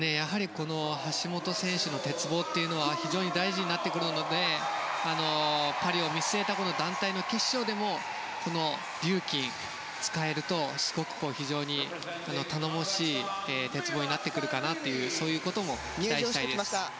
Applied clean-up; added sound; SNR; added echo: none; none; none; none.